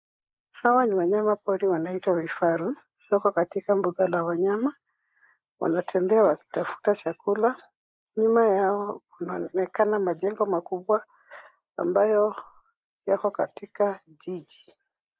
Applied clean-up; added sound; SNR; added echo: neural mask model Resemble Enhance denoiser.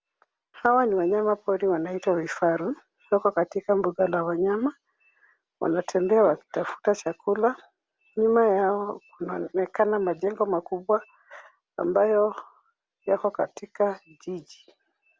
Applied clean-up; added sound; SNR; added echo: none; none; none; none.